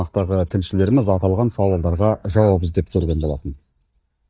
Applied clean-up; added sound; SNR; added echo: neural mask model DeepFilterNet 3.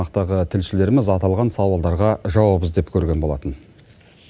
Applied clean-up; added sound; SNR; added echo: none; none; none; none.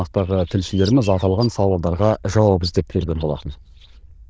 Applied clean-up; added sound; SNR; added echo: neural diffusion model UNIVERSE++.